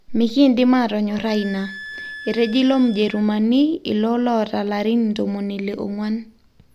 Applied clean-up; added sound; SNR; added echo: none; Wind instrument, woodwind instrument; 19 dB; none.